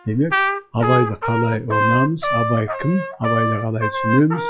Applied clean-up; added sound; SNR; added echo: classical method log-MMSE.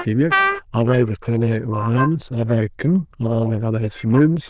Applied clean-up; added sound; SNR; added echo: neural diffusion model UNIVERSE++.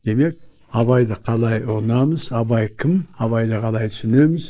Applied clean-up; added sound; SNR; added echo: neural mask model Resemble Enhance denoiser.